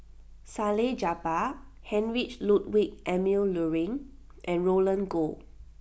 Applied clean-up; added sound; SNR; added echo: none; none; none; none.